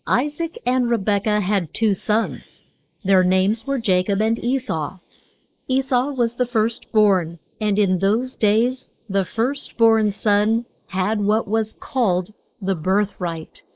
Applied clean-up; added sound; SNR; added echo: neural mask model Resemble Enhance denoiser.